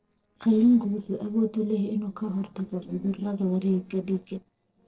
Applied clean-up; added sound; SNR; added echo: neural separator model SepFormer DNS4.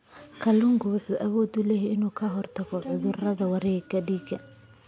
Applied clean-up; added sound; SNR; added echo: none; none; none; none.